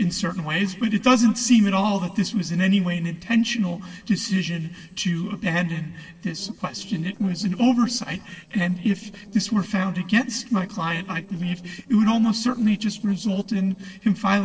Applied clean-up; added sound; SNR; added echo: neural separator model SepFormer DNS4.